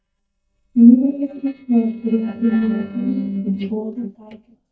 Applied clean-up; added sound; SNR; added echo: neural mask model DeepFilterNet 3.